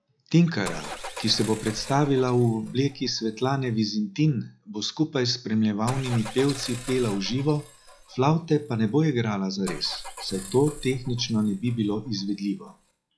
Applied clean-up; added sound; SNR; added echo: classical method log-MMSE.